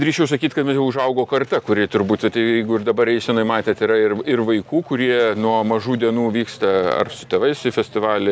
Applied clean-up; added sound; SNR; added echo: none; none; none; none.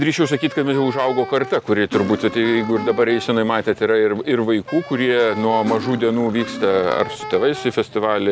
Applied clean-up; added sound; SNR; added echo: none; Cutlery, silverware + Wind instrument, woodwind instrument; 13 dB; none.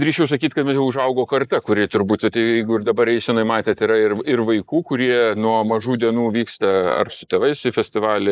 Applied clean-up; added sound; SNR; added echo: neural mask model Resemble Enhance denoiser.